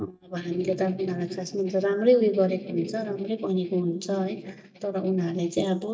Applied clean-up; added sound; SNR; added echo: neural mask model DeepFilterNet 3.